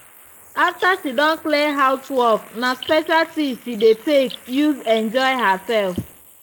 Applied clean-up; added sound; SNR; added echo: neural mask model Resemble Enhance denoiser.